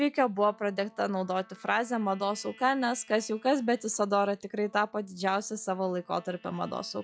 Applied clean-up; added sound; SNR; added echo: classical method log-MMSE.